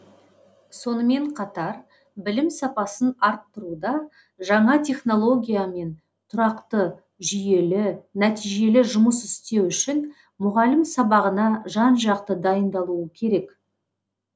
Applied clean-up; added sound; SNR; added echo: none; none; none; none.